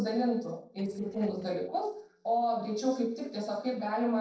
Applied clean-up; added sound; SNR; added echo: neural separator model SepFormer DNS4.